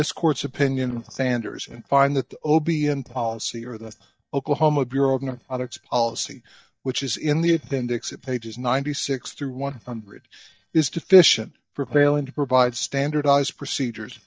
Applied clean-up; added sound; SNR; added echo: neural mask model DeepFilterNet 3.